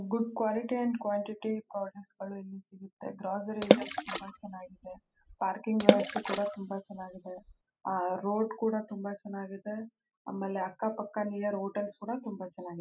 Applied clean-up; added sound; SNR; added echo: classical method spectral subtraction.